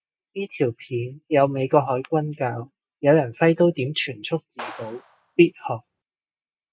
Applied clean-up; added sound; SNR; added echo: none; Clapping; 18 dB; none.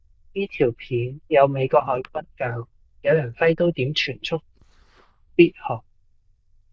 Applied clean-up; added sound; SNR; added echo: neural diffusion model UNIVERSE++.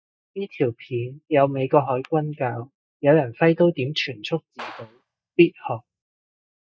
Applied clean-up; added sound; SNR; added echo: neural mask model DeepFilterNet 3.